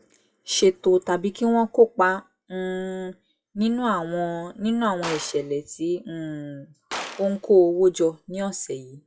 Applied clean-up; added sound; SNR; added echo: classical method WPE with log-MMSE.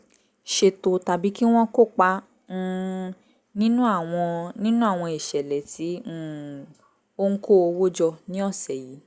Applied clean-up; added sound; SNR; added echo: none; none; none; none.